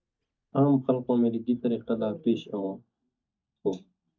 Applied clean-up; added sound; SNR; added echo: neural mask model DeepFilterNet 3.